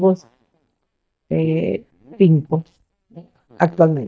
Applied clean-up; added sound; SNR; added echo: neural mask model DeepFilterNet 3.